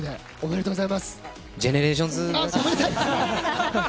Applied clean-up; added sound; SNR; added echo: none; none; none; none.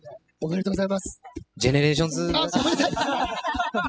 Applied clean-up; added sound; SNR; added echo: classical method spectral subtraction.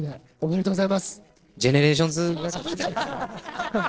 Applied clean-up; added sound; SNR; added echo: neural separator model SepFormer DNS4.